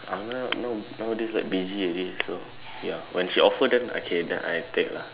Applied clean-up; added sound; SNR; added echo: none; none; none; none.